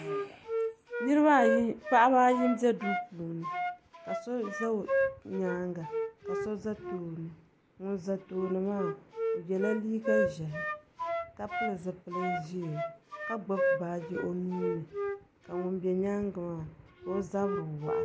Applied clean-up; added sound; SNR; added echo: none; Wind instrument, woodwind instrument; 3 dB; none.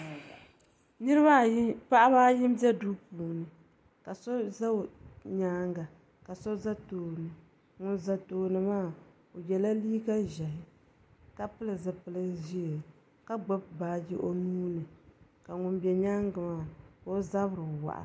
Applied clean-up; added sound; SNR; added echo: none; none; none; none.